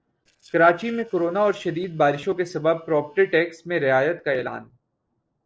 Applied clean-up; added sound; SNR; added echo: neural separator model SepFormer DNS4.